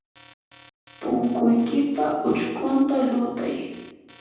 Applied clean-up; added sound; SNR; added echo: none; Alarm; 16 dB; reverberation time 1.1 s.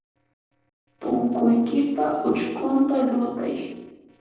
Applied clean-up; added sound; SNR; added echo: neural separator model SepFormer DNS4.